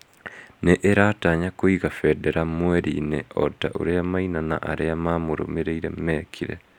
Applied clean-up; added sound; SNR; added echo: none; none; none; none.